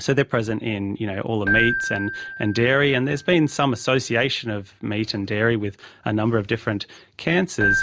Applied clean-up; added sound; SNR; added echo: none; Keyboard (musical); 8 dB; none.